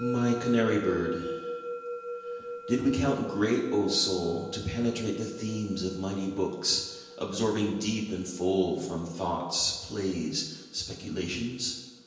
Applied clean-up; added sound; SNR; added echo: none; Musical instrument; 10 dB; reverberation time 1.0 s.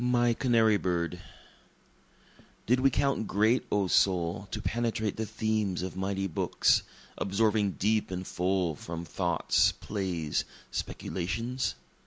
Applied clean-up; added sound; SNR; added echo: none; none; none; none.